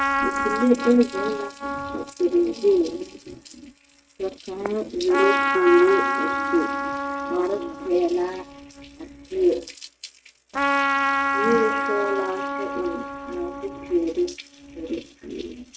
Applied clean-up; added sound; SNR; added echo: neural mask model RNNoise.